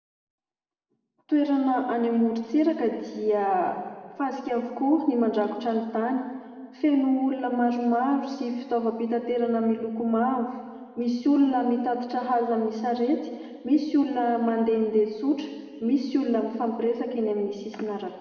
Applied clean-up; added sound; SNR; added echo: none; none; none; reverberation time 1.6 s.